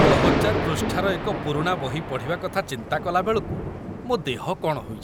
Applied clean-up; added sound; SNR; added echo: none; Thunder; 0 dB; none.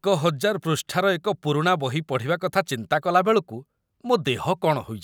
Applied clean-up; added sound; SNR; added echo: none; none; none; none.